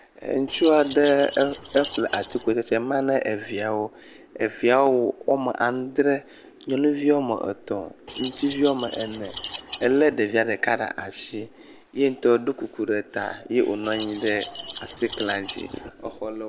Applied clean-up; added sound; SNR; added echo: none; Keys jangling; 4 dB; none.